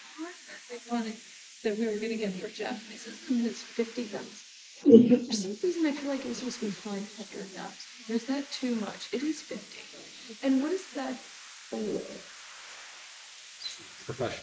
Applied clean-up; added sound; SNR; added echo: neural mask model Resemble Enhance denoiser.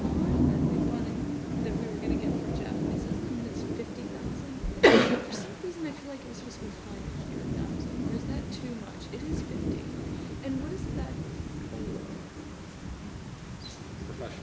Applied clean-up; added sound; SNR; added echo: none; Thunder / Rain; -1 dB; none.